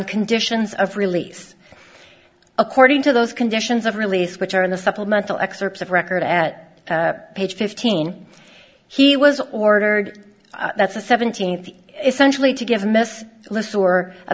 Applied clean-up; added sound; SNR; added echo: none; none; none; none.